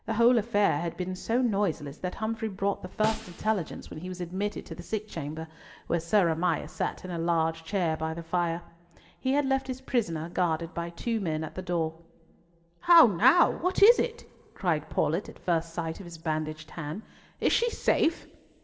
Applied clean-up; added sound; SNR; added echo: none; Snare drum; 13 dB; reverberation time 1.2 s.